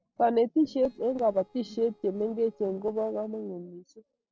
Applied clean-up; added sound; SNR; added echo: neural separator model SepFormer DNS4.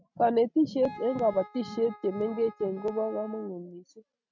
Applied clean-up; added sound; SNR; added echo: neural mask model RNNoise.